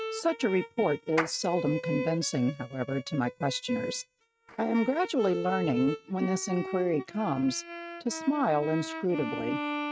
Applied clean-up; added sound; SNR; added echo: neural mask model RNNoise.